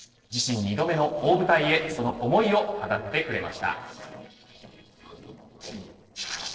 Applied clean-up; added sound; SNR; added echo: neural separator model SepFormer DNS4.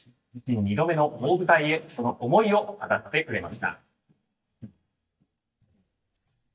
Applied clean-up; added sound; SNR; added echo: neural mask model DeepFilterNet 3.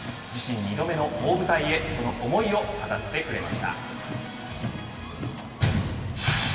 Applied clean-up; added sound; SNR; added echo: none; Car; 9 dB; reverberation time 2.9 s.